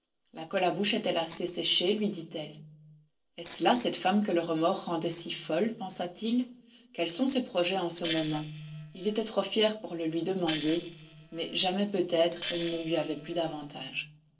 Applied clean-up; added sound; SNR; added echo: neural separator model SepFormer DNS4.